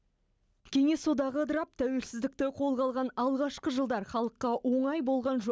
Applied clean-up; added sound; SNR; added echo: none; none; none; none.